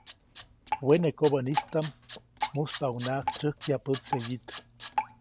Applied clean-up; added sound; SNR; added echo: none; Drip + Tools; 5 dB; none.